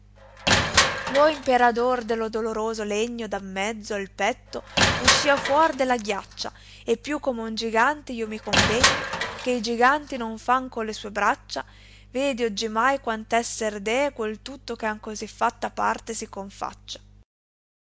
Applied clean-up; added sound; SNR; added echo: none; Crushing; 2 dB; none.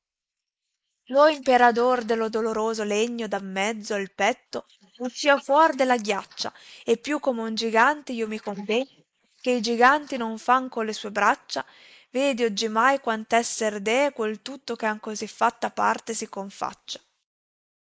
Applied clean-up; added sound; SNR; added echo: neural mask model Resemble Enhance denoiser.